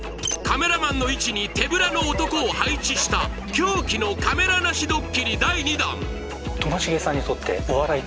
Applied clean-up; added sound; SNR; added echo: none; Piano; 19 dB; none.